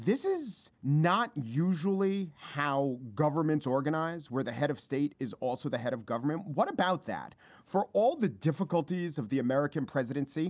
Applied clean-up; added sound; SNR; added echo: none; none; none; none.